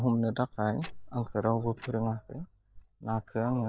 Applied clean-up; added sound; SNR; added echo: neural mask model DeepFilterNet 3.